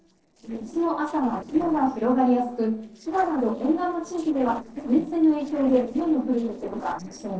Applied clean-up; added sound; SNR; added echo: neural separator model SepFormer DNS4.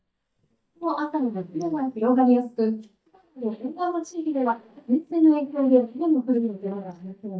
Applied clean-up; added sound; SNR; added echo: neural mask model DeepFilterNet 3.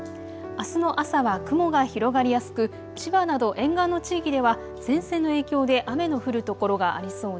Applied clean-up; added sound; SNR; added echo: none; none; none; none.